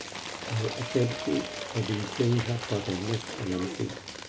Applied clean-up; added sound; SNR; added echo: none; Applause / Crowd / Cheering; 7 dB; none.